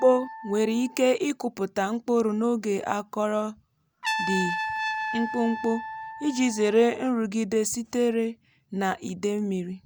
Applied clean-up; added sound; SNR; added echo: none; Trumpet; 10 dB; none.